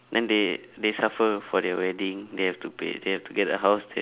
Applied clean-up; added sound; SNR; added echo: none; none; none; none.